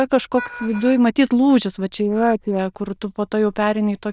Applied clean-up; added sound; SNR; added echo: neural diffusion model UNIVERSE++.